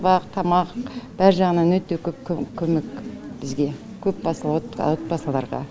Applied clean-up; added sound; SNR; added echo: none; none; none; none.